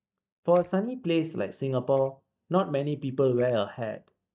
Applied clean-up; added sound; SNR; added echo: neural mask model DeepFilterNet 3.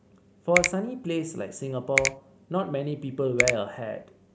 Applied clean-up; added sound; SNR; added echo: none; Finger snapping; 3 dB; none.